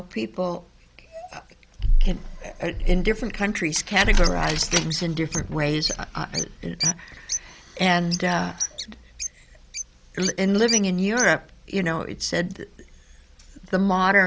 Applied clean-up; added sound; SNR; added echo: none; Bird; 9 dB; none.